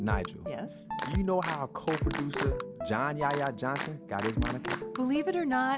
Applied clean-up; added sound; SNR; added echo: none; Clapping; 9 dB; none.